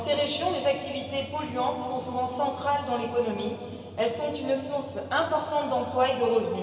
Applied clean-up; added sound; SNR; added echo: none; Drum; 16 dB; reverberation time 2.5 s.